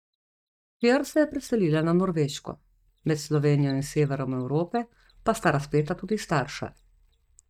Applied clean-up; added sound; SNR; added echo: neural mask model DeepFilterNet 3.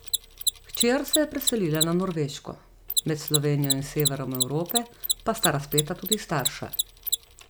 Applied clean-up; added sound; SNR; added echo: none; Mechanisms; 2 dB; none.